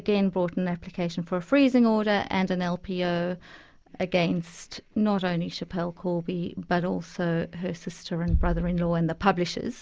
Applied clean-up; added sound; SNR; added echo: none; Bass drum; 12 dB; none.